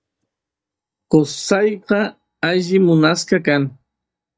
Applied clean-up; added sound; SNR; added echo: neural mask model DeepFilterNet 3.